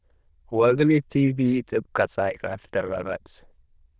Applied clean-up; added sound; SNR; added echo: neural diffusion model UNIVERSE++.